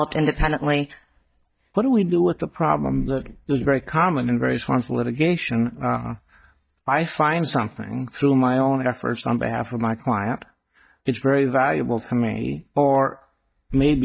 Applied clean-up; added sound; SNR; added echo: neural mask model DeepFilterNet 3.